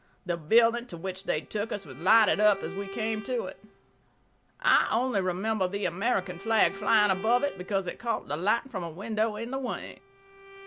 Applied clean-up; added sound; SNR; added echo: none; Bowed string instrument; 17 dB; none.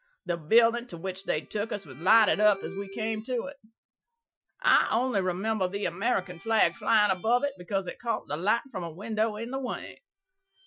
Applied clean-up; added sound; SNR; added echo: classical method Wiener filter.